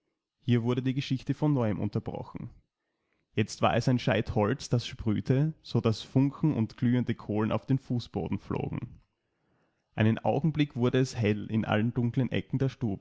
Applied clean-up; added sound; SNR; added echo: none; none; none; none.